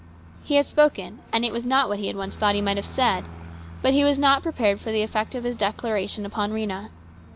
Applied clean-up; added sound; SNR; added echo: none; Aircraft; 17 dB; none.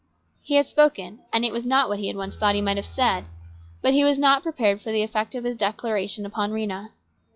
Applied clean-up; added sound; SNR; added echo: classical method log-MMSE.